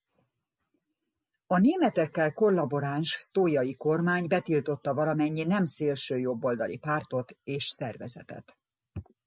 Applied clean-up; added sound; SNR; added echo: none; none; none; none.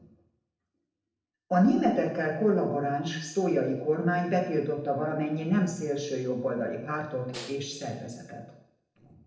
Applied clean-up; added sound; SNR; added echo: neural separator model SepFormer DNS4.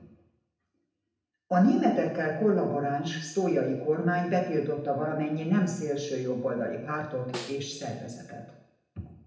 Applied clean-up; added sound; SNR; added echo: none; Snare drum; 14 dB; reverberation time 0.8 s.